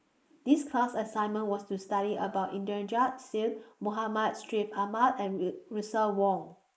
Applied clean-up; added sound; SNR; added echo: neural mask model Resemble Enhance denoiser.